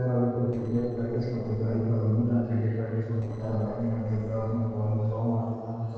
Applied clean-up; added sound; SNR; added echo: neural separator model SepFormer DNS4.